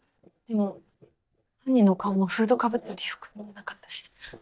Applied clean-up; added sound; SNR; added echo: neural mask model DeepFilterNet 3.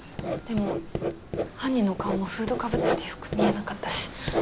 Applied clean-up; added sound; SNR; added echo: none; Writing; 1 dB; none.